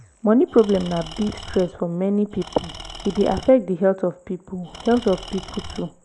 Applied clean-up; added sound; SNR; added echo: none; Engine / Tools; 15 dB; none.